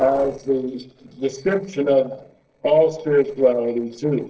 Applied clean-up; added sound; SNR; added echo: neural separator model SepFormer DNS4.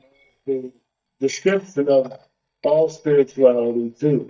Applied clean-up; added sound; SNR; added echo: neural mask model DeepFilterNet 3.